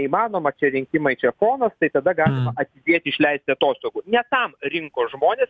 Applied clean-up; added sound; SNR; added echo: none; none; none; none.